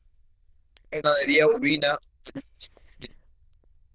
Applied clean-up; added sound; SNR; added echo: neural diffusion model UNIVERSE++.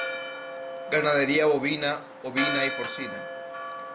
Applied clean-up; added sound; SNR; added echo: none; Church bell; 6 dB; none.